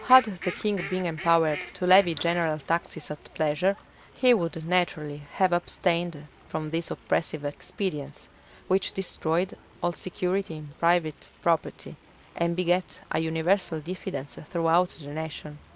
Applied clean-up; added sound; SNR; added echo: none; Fowl; 19 dB; none.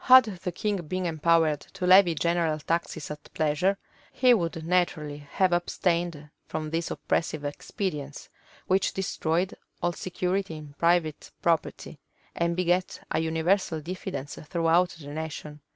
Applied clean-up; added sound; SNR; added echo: none; none; none; none.